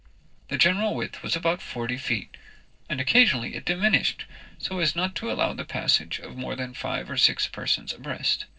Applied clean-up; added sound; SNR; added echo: neural separator model SepFormer DNS4.